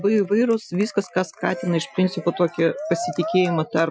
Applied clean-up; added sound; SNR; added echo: classical method Wiener filter.